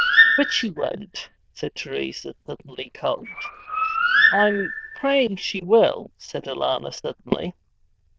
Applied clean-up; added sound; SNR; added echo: neural diffusion model UNIVERSE++.